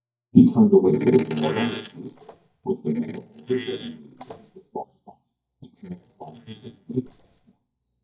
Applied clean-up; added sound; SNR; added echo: neural mask model DeepFilterNet 3.